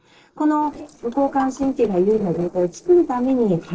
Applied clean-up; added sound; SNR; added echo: neural separator model SepFormer DNS4.